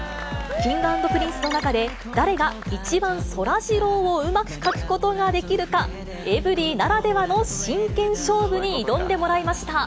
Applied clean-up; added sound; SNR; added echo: none; none; none; none.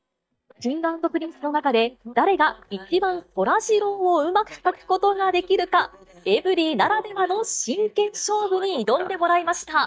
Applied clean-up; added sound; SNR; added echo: neural mask model DeepFilterNet 3.